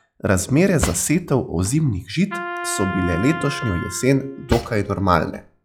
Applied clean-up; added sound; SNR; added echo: classical method log-MMSE.